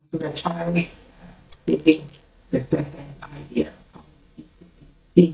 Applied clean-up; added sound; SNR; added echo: neural mask model DeepFilterNet 3.